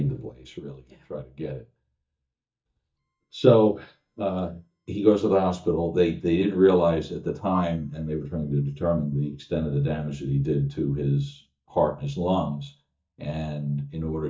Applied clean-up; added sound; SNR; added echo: neural mask model DeepFilterNet 3.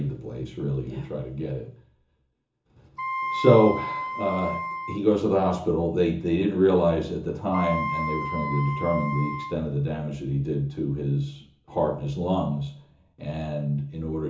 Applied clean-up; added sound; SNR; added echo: none; Wind instrument, woodwind instrument; 5 dB; reverberation time 0.7 s.